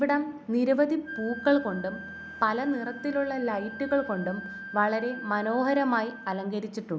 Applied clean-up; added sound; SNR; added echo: none; Wind instrument, woodwind instrument; 14 dB; none.